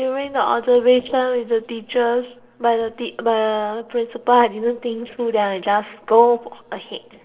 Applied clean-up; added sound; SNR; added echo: neural separator model SepFormer DNS4.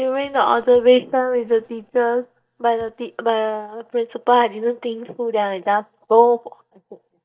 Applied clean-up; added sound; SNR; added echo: neural mask model DeepFilterNet 3.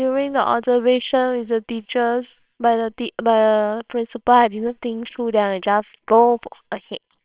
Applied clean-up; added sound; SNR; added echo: neural separator model SepFormer WHAMR!.